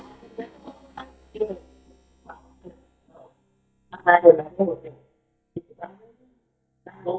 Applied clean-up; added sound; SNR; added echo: neural mask model DeepFilterNet 3.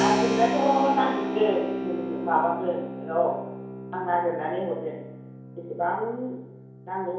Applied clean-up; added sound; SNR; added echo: none; Keyboard (musical); 4 dB; reverberation time 1.0 s.